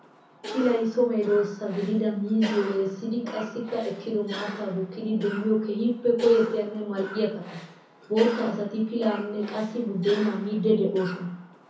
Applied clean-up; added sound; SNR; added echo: none; Cough; 14 dB; reverberation time 0.6 s.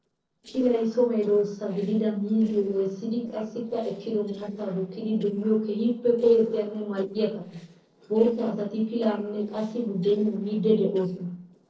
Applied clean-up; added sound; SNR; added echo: neural separator model SepFormer DNS4.